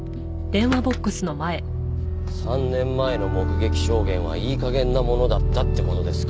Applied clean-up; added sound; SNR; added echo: none; Wind instrument, woodwind instrument; 14 dB; none.